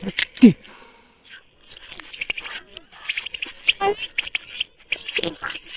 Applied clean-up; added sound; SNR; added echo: neural separator model SepFormer WHAM!.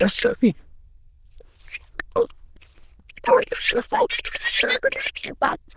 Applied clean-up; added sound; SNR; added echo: neural diffusion model UNIVERSE++.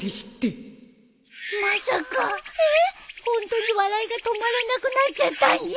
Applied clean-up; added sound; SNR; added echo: none; none; none; none.